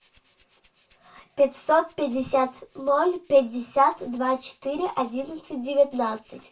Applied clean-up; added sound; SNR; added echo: none; Rattle (instrument); 20 dB; reverberation time 0.2 s.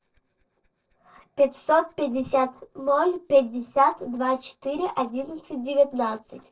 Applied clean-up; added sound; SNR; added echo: neural separator model SepFormer DNS4.